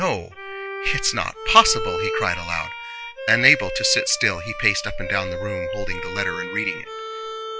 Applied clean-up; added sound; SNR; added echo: classical method log-MMSE.